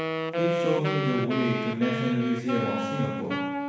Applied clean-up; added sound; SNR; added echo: none; Wind instrument, woodwind instrument; 1 dB; reverberation time 1.1 s.